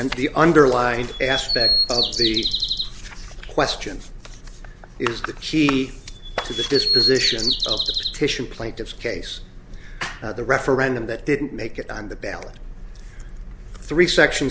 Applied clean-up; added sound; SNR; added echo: none; Bird vocalization, bird call, bird song; 0 dB; none.